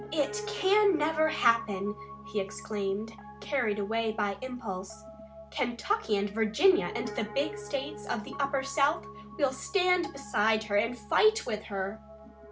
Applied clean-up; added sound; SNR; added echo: none; Piano; 14 dB; none.